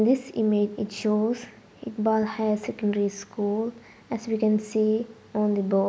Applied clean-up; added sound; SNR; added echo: none; none; none; none.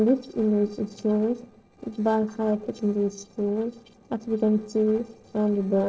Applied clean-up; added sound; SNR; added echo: neural separator model SepFormer DNS4.